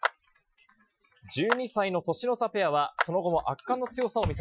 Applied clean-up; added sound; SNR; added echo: classical method Wiener filter.